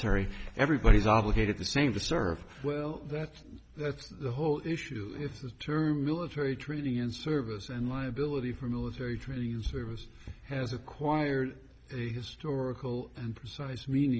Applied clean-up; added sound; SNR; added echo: none; none; none; none.